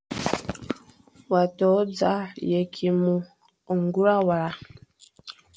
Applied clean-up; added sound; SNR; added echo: none; none; none; none.